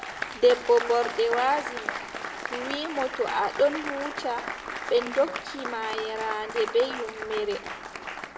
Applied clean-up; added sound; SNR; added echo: none; Applause; 8 dB; reverberation time 0.7 s.